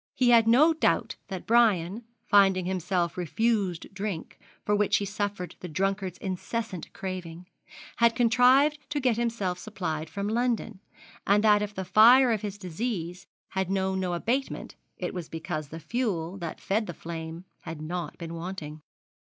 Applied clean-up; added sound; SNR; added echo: none; none; none; none.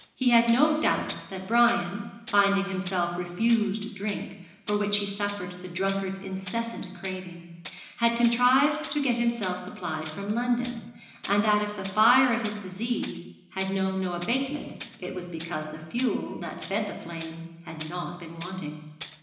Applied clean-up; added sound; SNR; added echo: none; Tools; 15 dB; reverberation time 1.0 s.